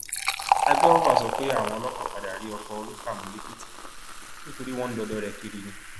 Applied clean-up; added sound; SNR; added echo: none; Fill (with liquid); -3 dB; none.